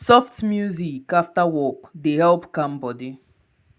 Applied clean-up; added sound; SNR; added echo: none; none; none; none.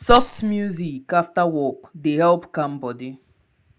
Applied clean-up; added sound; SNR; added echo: none; Rattle; 4 dB; none.